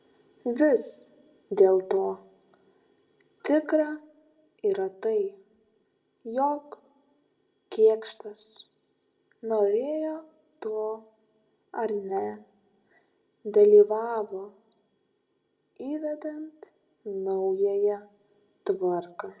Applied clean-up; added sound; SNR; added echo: none; none; none; reverberation time 0.4 s.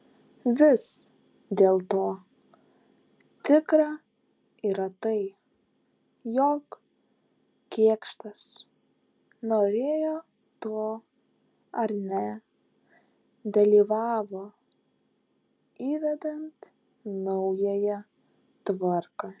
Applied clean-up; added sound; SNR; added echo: none; none; none; none.